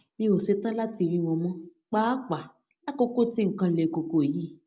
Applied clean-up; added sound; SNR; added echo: none; none; none; none.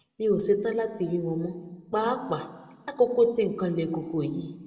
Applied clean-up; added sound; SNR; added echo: none; none; none; reverberation time 1.7 s.